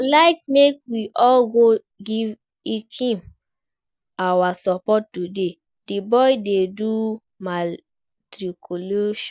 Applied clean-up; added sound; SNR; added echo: none; none; none; none.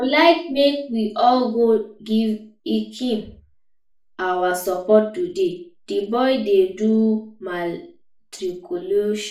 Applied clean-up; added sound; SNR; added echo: none; none; none; reverberation time 0.4 s.